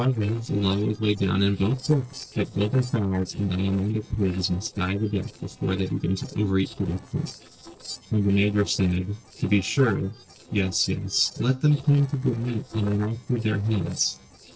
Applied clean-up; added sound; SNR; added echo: neural separator model SepFormer DNS4.